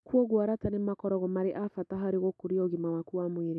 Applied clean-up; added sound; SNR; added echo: none; none; none; none.